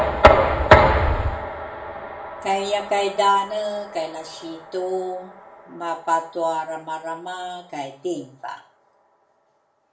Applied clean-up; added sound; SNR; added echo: none; Knock; -4 dB; reverberation time 0.4 s.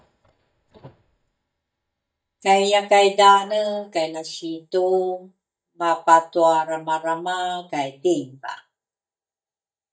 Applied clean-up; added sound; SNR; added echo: neural mask model DeepFilterNet 3.